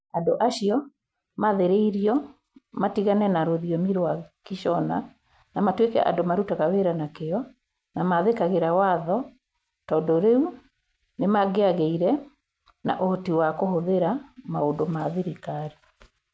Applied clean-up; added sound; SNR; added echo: none; none; none; none.